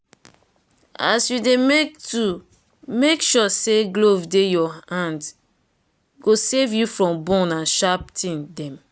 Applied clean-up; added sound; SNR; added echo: none; none; none; none.